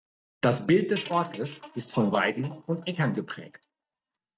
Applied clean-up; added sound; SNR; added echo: neural mask model DeepFilterNet 3.